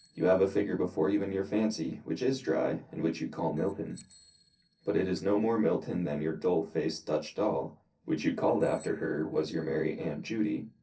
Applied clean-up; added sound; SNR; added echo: neural separator model SepFormer DNS4.